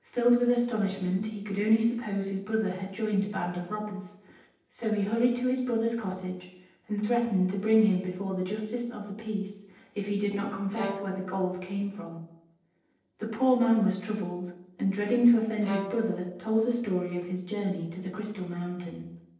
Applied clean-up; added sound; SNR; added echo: neural separator model SepFormer DNS4.